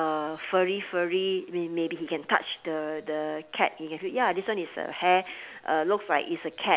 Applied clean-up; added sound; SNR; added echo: none; none; none; none.